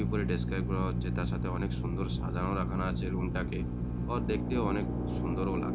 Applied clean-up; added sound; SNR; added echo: none; Drill; -4 dB; none.